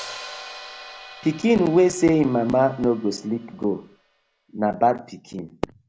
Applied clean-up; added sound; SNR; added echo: none; Hi-hat; 20 dB; none.